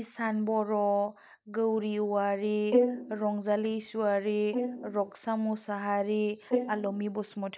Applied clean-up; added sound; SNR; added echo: neural mask model DeepFilterNet 3.